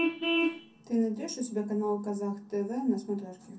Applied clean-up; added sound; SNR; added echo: none; Vehicle horn, car horn, honking; 3 dB; reverberation time 0.3 s.